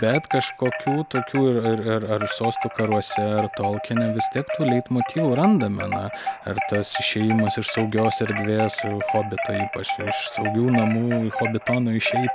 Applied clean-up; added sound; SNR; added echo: none; Wind chime; 5 dB; none.